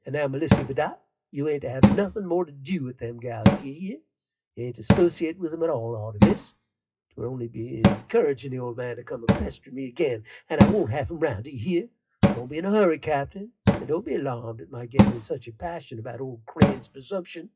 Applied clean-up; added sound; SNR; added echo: classical method WPE with log-MMSE.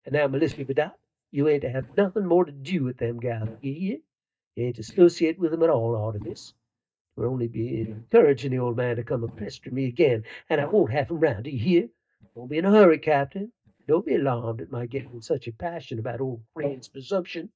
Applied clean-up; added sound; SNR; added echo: neural mask model DeepFilterNet 3.